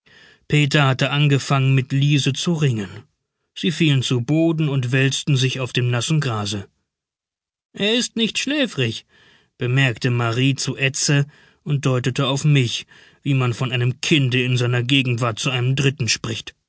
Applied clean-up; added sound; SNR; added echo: none; none; none; none.